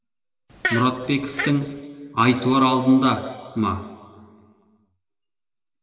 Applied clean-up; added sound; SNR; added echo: none; Fart; 6 dB; reverberation time 1.9 s.